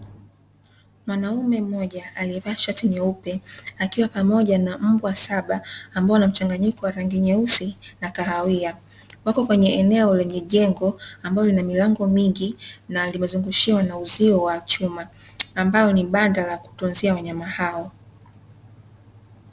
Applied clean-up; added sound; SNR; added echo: none; none; none; none.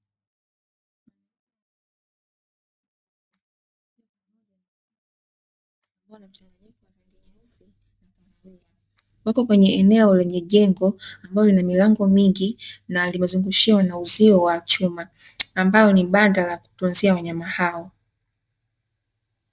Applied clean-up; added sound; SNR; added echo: neural mask model DeepFilterNet 3.